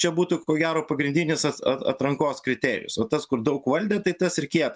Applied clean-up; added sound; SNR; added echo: none; none; none; none.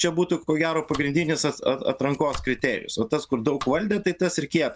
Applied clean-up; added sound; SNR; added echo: none; Domestic sounds, home sounds; 18 dB; none.